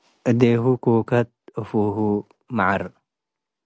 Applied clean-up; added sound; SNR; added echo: none; none; none; none.